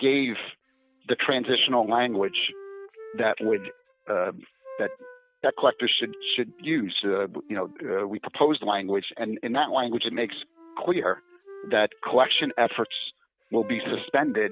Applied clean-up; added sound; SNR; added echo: neural mask model RNNoise.